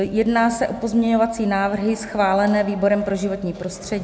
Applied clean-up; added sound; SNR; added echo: none; none; none; none.